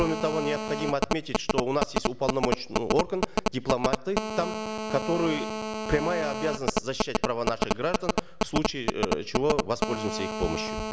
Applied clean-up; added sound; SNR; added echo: none; Telephone; 0 dB; none.